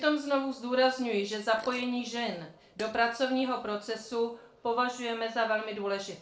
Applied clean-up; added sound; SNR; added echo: neural separator model SepFormer DNS4.